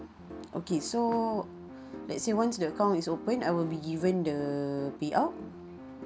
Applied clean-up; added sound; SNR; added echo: none; Piano; 13 dB; none.